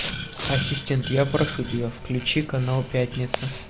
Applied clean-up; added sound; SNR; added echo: none; Boiling; 7 dB; none.